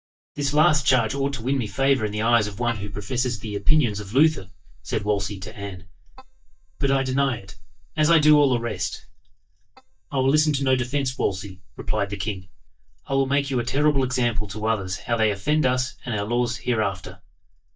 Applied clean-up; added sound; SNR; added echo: neural mask model DeepFilterNet 3.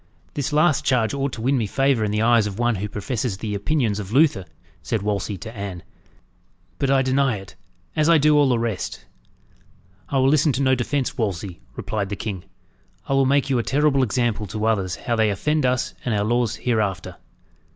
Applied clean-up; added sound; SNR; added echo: none; none; none; none.